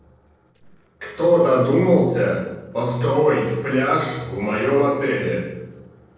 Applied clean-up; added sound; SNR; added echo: neural separator model SepFormer DNS4.